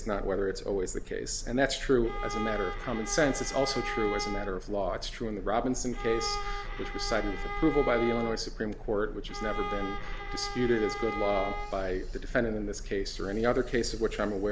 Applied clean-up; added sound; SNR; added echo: none; Bowed string instrument; 8 dB; none.